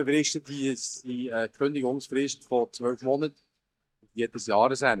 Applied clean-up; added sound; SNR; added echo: neural mask model DeepFilterNet 3.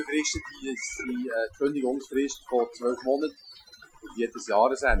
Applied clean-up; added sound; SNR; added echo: classical method Wiener filter.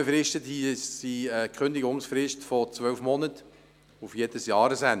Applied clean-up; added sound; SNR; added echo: none; none; none; none.